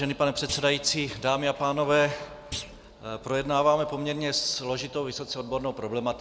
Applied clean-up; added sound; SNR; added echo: none; Thump, thud; 16 dB; none.